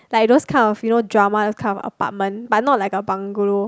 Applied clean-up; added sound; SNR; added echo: none; none; none; none.